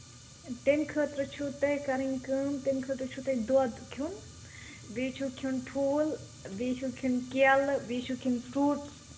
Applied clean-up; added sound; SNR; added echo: none; Fire; 18 dB; reverberation time 0.7 s.